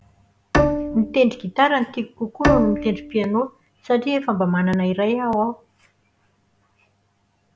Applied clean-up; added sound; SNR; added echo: none; Bowed string instrument; 2 dB; none.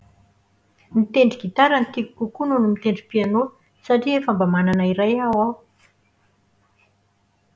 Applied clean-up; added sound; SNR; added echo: none; none; none; none.